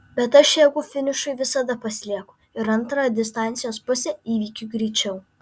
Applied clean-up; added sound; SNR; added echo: none; none; none; none.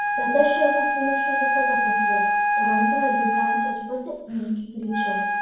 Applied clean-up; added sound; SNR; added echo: none; Wind instrument, woodwind instrument; -4 dB; reverberation time 1.2 s.